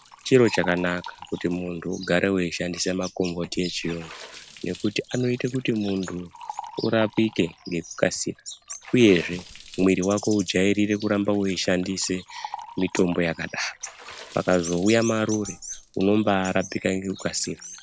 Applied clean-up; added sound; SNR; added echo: none; Water / Splash, splatter + Liquid; 20 dB; none.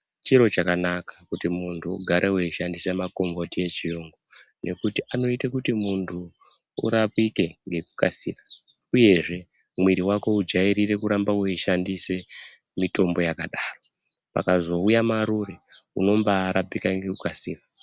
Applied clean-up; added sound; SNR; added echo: none; none; none; none.